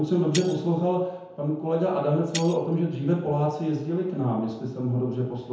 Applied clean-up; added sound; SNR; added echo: none; Shatter; 17 dB; reverberation time 1.0 s.